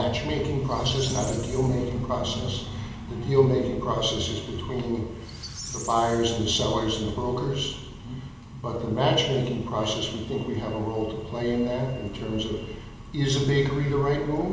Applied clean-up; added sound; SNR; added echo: none; Squeak; 15 dB; reverberation time 1.1 s.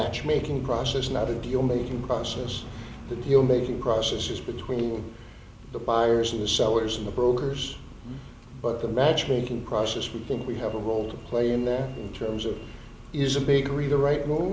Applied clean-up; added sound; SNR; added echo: none; none; none; none.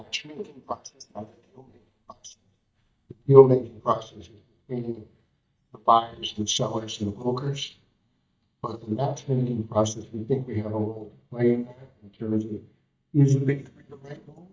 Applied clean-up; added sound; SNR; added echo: neural mask model DeepFilterNet 3.